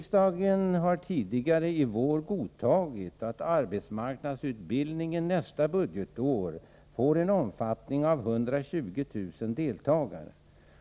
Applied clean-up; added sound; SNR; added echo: none; none; none; none.